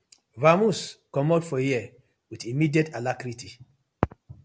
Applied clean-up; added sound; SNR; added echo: none; none; none; none.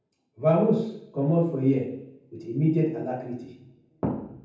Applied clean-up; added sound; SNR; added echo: none; none; none; reverberation time 0.9 s.